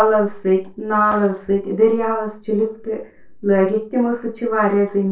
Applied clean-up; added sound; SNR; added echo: neural separator model SepFormer DNS4.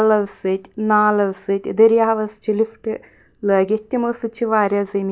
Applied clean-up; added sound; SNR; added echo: none; none; none; none.